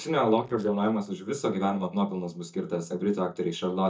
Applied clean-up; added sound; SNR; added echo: neural mask model DeepFilterNet 3.